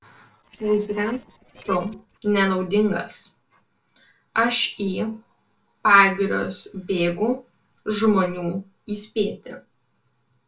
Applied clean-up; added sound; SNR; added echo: neural separator model SepFormer DNS4.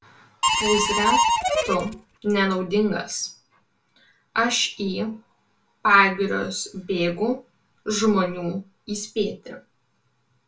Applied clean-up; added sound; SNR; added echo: none; Harmonica; -3 dB; reverberation time 0.2 s.